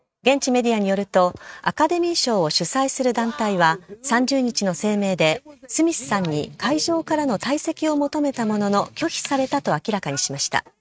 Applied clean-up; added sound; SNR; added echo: neural mask model RNNoise.